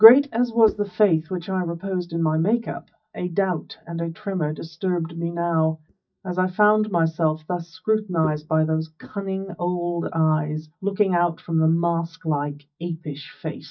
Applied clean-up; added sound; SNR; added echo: neural mask model DeepFilterNet 3.